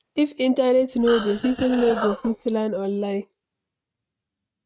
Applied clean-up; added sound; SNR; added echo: neural mask model RNNoise.